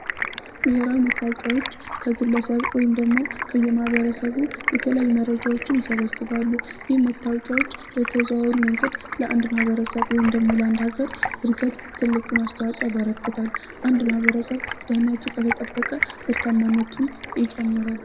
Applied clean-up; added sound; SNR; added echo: none; Stream; 8 dB; reverberation time 1.1 s.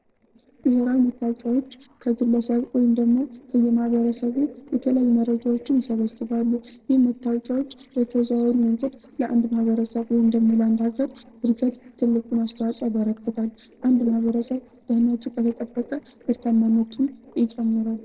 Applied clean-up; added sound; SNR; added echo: neural separator model SepFormer DNS4.